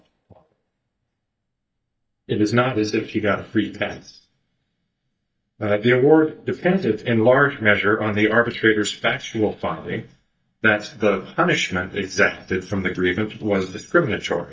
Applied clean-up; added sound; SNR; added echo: neural mask model DeepFilterNet 3.